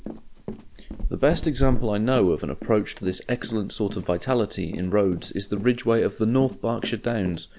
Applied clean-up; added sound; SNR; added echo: none; Run; 16 dB; none.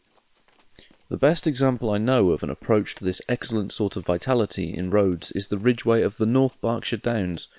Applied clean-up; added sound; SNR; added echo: neural separator model SepFormer WHAM!.